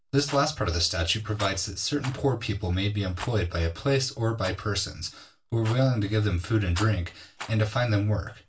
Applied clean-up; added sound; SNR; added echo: none; Rattle; 19 dB; reverberation time 0.2 s.